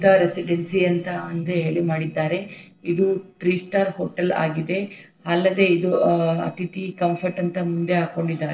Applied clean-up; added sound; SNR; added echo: neural separator model SepFormer DNS4.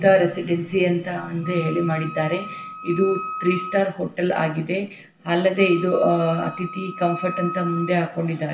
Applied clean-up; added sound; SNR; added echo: none; Wind instrument, woodwind instrument; 12 dB; reverberation time 0.2 s.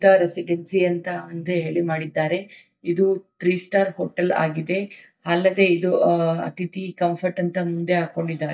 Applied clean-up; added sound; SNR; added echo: neural mask model DeepFilterNet 3.